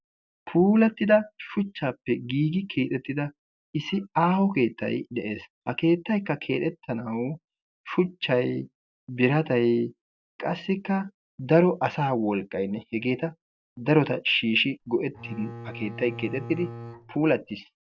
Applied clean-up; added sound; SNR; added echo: none; Bowed string instrument; 14 dB; none.